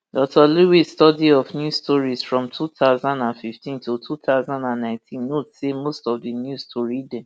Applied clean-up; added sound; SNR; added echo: none; none; none; none.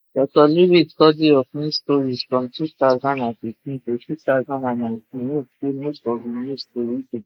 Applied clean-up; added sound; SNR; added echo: neural mask model Resemble Enhance denoiser.